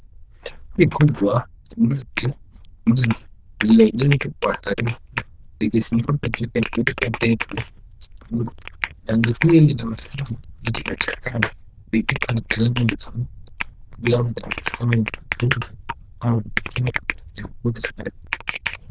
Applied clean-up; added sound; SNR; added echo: neural diffusion model UNIVERSE++.